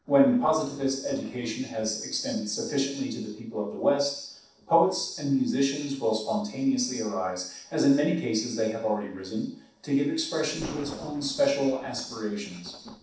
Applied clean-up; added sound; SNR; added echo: neural separator model SepFormer DNS4.